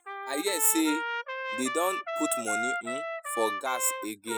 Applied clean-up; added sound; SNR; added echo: classical method spectral subtraction.